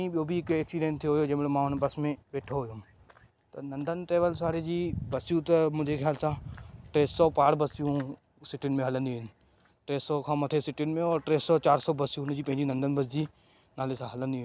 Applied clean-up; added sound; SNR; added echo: none; none; none; none.